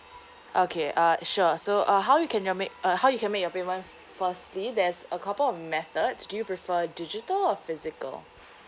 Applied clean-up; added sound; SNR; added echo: none; none; none; none.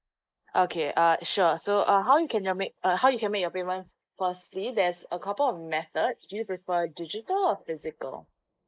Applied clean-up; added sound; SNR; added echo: neural mask model Resemble Enhance denoiser.